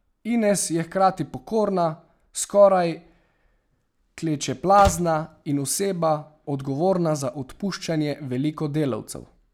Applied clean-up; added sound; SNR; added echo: none; Slam; 9 dB; none.